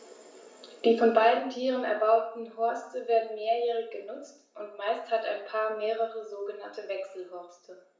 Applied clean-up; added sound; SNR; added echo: none; none; none; reverberation time 0.6 s.